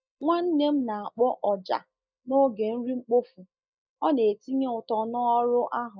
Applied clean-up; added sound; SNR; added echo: neural mask model DeepFilterNet 3.